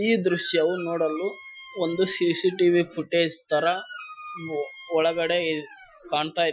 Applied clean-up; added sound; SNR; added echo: classical method Wiener filter.